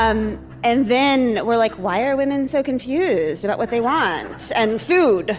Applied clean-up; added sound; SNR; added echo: none; Musical instrument; 19 dB; none.